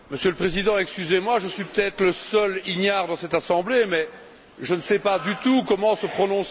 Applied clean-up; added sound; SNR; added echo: none; none; none; none.